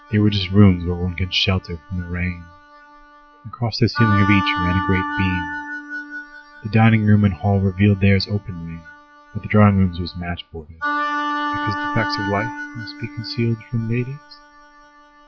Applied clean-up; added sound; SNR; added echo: classical method log-MMSE.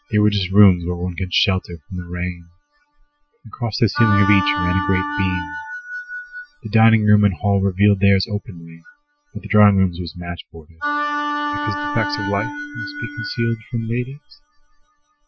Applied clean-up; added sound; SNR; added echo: classical method Wiener filter.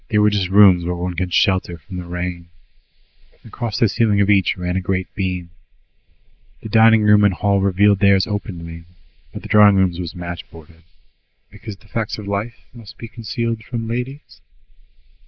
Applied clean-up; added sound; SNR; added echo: neural mask model Resemble Enhance denoiser.